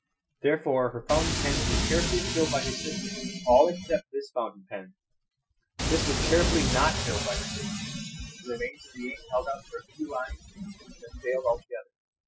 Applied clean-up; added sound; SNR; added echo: classical method Wiener filter.